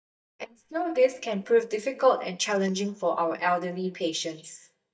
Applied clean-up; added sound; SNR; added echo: neural mask model DeepFilterNet 3.